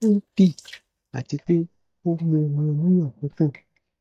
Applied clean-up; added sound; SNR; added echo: neural mask model DeepFilterNet 3.